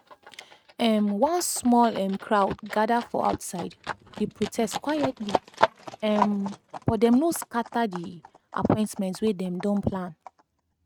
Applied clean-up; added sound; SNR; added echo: neural mask model RNNoise.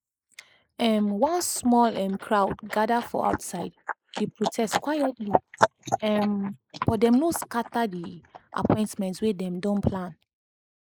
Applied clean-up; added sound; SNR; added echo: neural mask model Resemble Enhance denoiser.